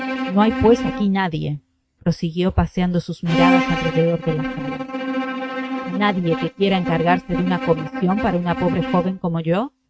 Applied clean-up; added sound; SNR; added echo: neural mask model RNNoise.